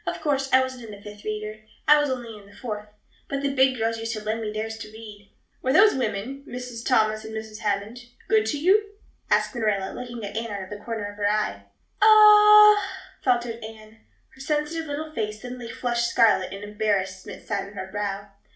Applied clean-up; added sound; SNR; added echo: none; none; none; reverberation time 0.4 s.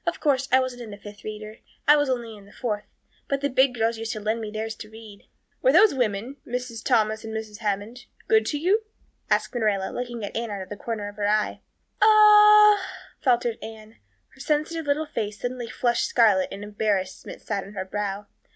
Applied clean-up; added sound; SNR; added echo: none; none; none; none.